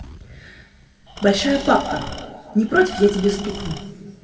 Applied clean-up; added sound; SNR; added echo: none; Engine / Tools; 14 dB; reverberation time 2.2 s.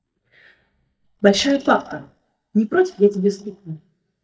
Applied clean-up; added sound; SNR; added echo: neural mask model DeepFilterNet 3.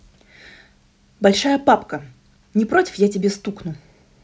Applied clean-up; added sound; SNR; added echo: none; none; none; none.